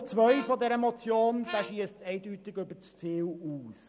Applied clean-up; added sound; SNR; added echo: none; Harmonica; 12 dB; none.